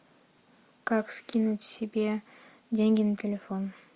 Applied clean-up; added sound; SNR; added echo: none; none; none; none.